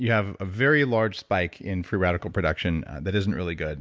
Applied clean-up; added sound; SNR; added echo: none; none; none; none.